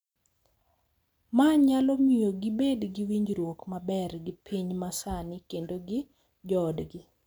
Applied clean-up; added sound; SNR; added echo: none; none; none; none.